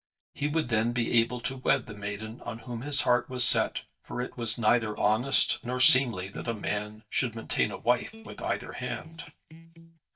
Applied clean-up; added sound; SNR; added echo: neural mask model DeepFilterNet 3.